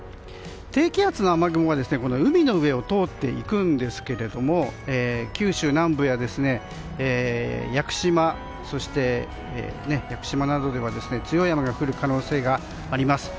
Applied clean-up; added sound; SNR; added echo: none; none; none; none.